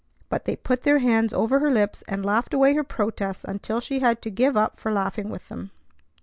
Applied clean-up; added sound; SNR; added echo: none; none; none; none.